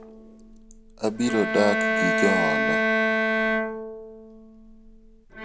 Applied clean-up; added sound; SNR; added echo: none; Bowed string instrument; -3 dB; none.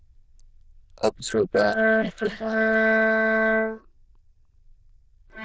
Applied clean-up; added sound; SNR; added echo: neural diffusion model UNIVERSE++.